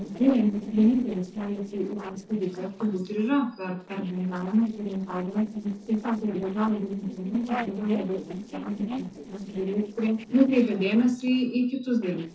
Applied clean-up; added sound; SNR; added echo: neural separator model SepFormer DNS4.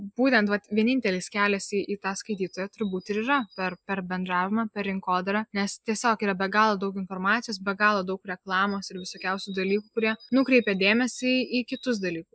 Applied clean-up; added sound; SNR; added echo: none; none; none; none.